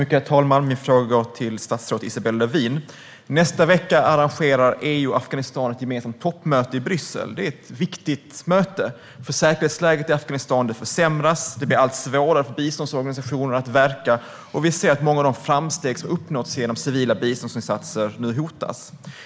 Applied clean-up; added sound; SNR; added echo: none; none; none; none.